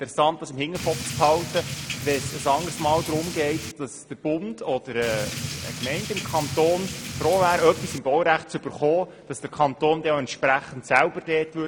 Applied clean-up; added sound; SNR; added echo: none; Drip / Rain; 8 dB; none.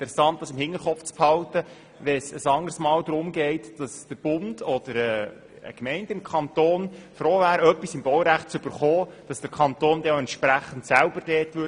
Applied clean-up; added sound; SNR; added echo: none; none; none; none.